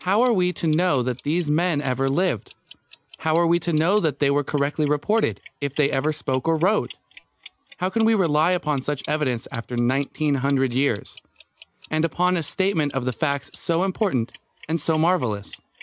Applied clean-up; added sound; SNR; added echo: none; Clock; 14 dB; none.